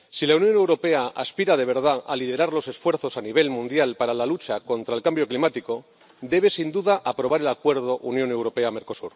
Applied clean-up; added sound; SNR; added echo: none; none; none; none.